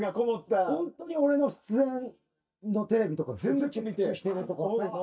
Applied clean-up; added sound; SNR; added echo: neural mask model DeepFilterNet 3.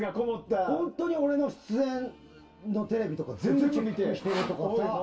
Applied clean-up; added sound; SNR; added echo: none; Sawing; 14 dB; reverberation time 0.2 s.